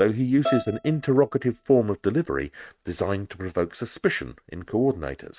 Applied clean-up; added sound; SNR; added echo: neural mask model RNNoise.